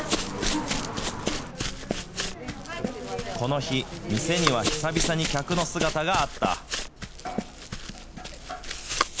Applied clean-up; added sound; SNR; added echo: none; Run; 2 dB; none.